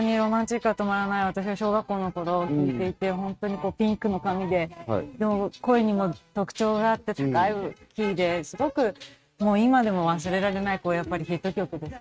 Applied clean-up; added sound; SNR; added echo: neural mask model RNNoise.